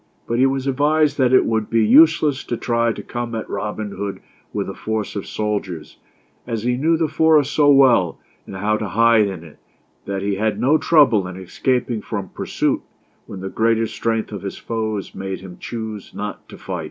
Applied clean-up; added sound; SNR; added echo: none; none; none; none.